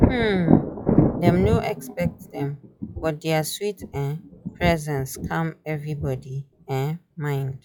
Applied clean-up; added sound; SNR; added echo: classical method log-MMSE.